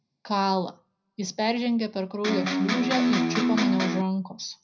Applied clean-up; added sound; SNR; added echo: none; Electric guitar; -3 dB; reverberation time 0.3 s.